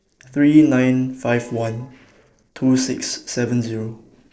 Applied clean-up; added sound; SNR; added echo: neural separator model SepFormer DNS4.